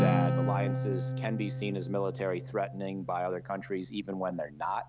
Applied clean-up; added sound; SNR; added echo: none; Acoustic guitar; -1 dB; none.